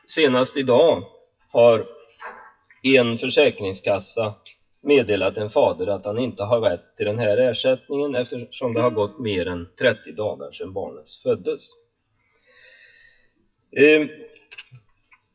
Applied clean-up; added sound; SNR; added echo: classical method WPE with log-MMSE.